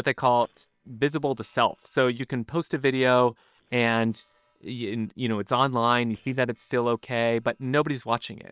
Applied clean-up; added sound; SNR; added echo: neural separator model SepFormer WHAM!.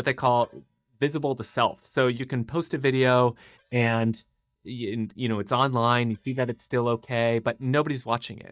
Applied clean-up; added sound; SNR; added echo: neural mask model DeepFilterNet 3.